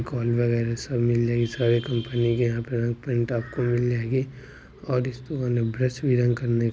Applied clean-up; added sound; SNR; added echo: none; none; none; none.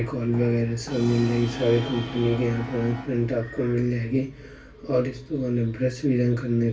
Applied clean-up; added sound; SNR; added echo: none; Brass instrument; 15 dB; reverberation time 0.2 s.